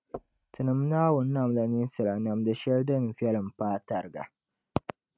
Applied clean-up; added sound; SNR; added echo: neural mask model RNNoise.